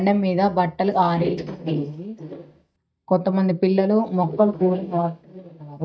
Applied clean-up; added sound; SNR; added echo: neural mask model DeepFilterNet 3.